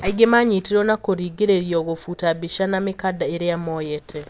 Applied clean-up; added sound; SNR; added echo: none; none; none; none.